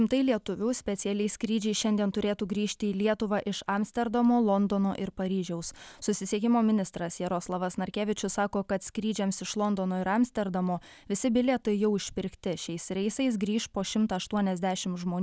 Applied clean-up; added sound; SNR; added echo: none; none; none; none.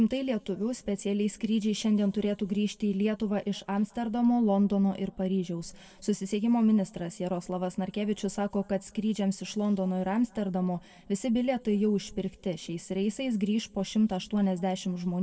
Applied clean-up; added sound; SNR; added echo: none; none; none; reverberation time 1.5 s.